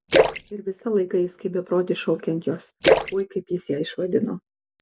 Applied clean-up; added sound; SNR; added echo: none; Splash, splatter; -1 dB; none.